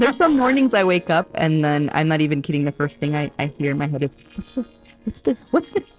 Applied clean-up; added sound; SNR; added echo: neural separator model SepFormer DNS4.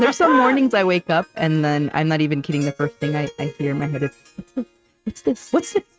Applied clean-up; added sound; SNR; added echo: neural mask model RNNoise.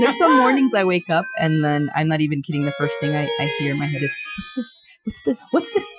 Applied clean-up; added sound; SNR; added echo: classical method Wiener filter.